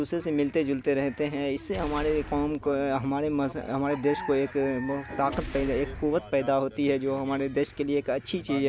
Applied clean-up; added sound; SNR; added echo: none; Boom; 15 dB; none.